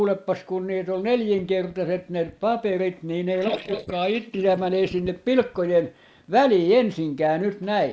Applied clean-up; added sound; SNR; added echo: neural mask model Resemble Enhance denoiser.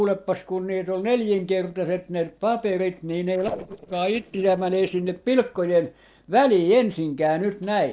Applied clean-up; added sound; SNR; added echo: neural separator model SepFormer DNS4.